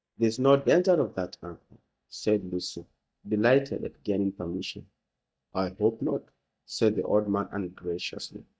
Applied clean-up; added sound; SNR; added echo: neural mask model DeepFilterNet 3.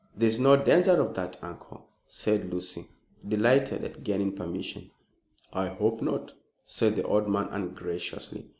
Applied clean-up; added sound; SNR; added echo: none; none; none; none.